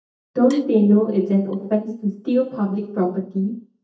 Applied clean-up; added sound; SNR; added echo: neural mask model DeepFilterNet 3.